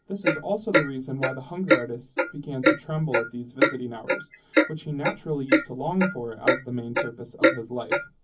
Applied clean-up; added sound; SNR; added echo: none; Clock; -5 dB; reverberation time 0.3 s.